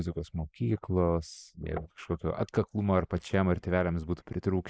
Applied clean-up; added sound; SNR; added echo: neural mask model Resemble Enhance denoiser.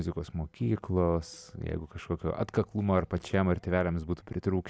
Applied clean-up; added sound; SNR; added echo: none; none; none; none.